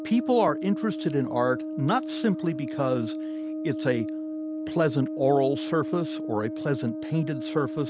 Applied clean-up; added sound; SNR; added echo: none; Brass instrument; 6 dB; none.